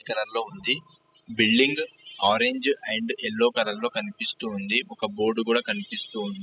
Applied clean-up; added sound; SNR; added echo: classical method spectral subtraction.